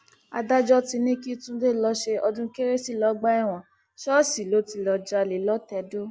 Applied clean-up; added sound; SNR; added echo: none; none; none; none.